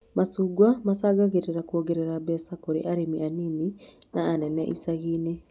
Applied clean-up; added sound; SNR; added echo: none; none; none; none.